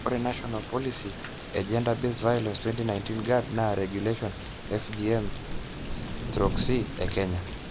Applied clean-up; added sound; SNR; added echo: none; Thunder / Rain; 6 dB; none.